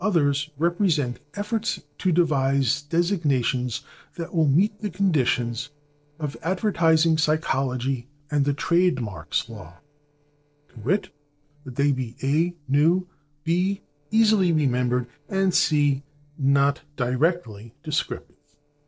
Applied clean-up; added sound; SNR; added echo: neural separator model SepFormer DNS4.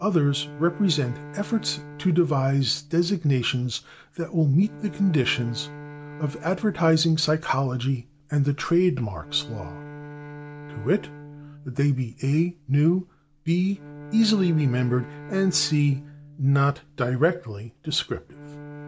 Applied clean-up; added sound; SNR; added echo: none; Bowed string instrument; 17 dB; none.